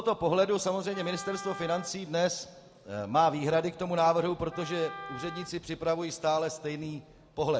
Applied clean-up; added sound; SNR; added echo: none; Wind instrument, woodwind instrument; 14 dB; none.